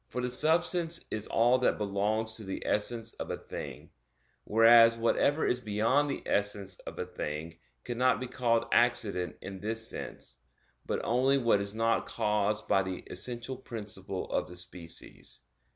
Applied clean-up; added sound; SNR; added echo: none; none; none; none.